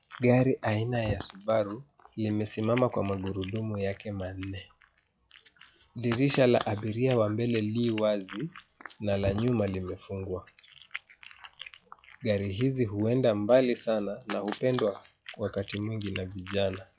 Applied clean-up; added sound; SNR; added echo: classical method log-MMSE.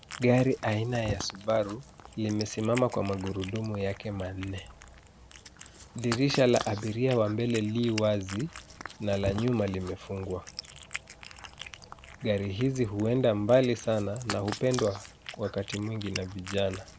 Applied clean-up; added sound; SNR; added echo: none; Cat; 13 dB; none.